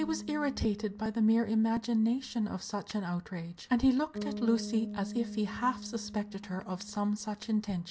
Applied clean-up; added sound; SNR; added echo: none; Bass guitar; 12 dB; none.